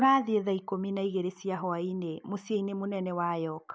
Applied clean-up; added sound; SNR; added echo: none; none; none; none.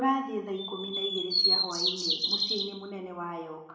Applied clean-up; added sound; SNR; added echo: none; Bird vocalization, bird call, bird song; -4 dB; reverberation time 0.8 s.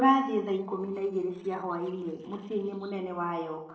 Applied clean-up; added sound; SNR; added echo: neural separator model SepFormer DNS4.